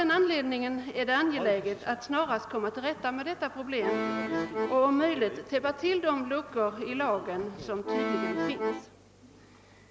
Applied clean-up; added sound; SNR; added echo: none; Accordion; 1 dB; none.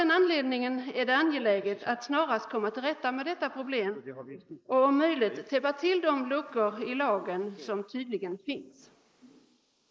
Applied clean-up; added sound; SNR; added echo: neural mask model Resemble Enhance denoiser.